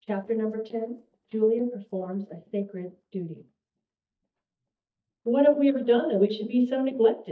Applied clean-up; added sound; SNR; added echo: neural mask model DeepFilterNet 3.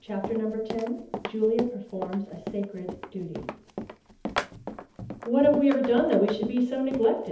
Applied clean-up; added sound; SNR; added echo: none; Run; 10 dB; reverberation time 0.8 s.